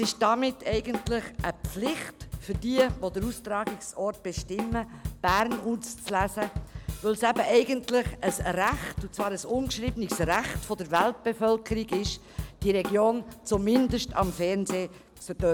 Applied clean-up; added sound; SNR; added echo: none; Drum kit; 9 dB; none.